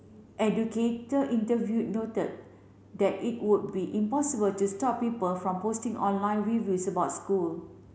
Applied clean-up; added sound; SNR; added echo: none; none; none; none.